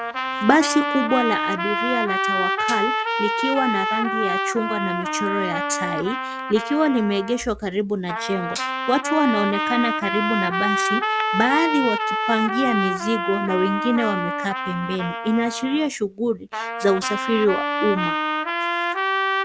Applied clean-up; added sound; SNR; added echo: none; Trumpet; 1 dB; none.